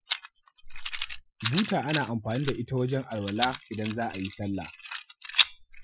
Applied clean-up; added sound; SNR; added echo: classical method Wiener filter.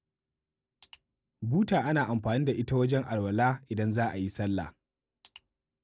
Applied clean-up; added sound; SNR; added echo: none; none; none; none.